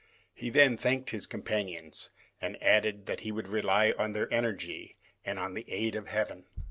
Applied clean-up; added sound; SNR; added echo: none; none; none; none.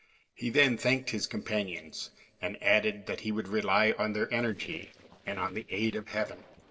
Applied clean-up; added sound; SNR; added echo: neural separator model SepFormer DNS4.